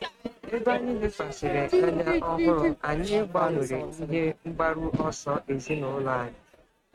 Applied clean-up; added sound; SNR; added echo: neural mask model RNNoise.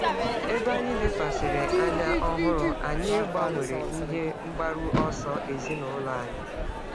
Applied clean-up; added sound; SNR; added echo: none; Crowd / Fireworks; -2 dB; none.